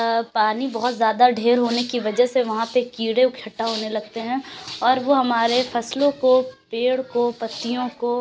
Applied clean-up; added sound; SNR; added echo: none; none; none; none.